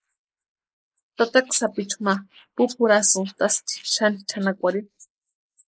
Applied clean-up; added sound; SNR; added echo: neural mask model Resemble Enhance denoiser.